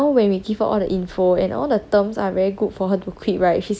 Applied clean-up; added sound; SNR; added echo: none; none; none; none.